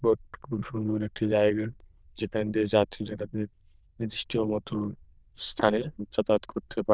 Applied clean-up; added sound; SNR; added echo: neural diffusion model UNIVERSE++.